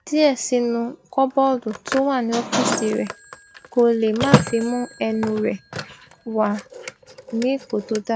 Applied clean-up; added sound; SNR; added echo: none; Telephone; 7 dB; none.